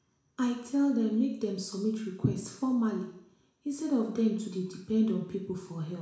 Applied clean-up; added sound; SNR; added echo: none; none; none; reverberation time 0.6 s.